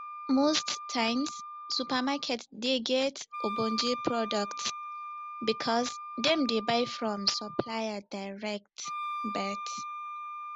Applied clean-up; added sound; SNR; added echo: none; Wind instrument, woodwind instrument; 8 dB; none.